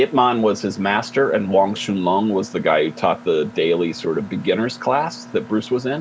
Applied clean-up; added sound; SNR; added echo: none; Mechanisms; 20 dB; none.